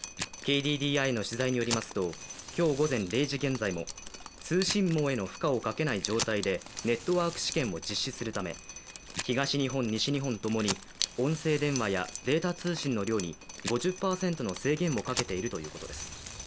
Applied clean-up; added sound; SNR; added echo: none; Drip + Fire; 10 dB; none.